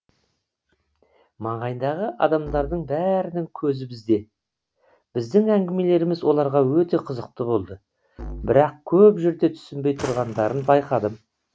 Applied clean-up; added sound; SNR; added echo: none; Drawer open or close + Musical instrument; 17 dB; none.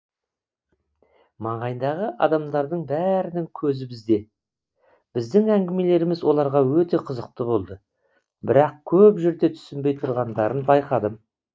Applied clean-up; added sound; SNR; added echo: neural mask model Resemble Enhance denoiser.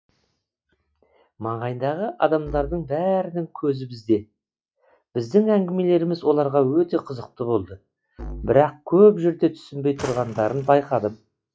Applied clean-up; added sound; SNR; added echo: classical method log-MMSE.